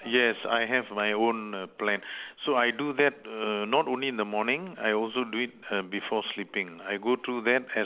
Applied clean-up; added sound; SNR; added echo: none; none; none; none.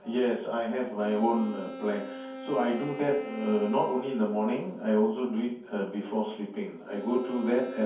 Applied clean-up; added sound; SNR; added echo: none; Wind instrument, woodwind instrument; 14 dB; reverberation time 0.6 s.